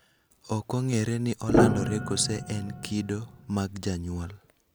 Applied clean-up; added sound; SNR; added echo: none; Piano; -1 dB; none.